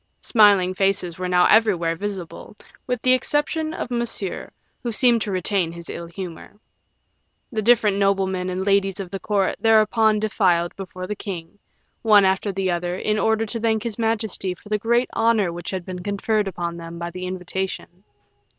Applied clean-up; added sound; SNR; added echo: none; none; none; none.